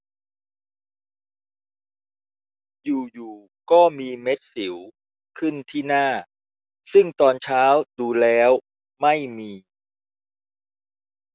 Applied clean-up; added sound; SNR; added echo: none; none; none; none.